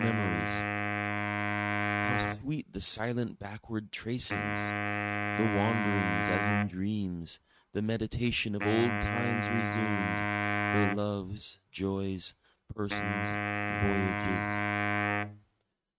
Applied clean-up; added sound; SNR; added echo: neural mask model RNNoise.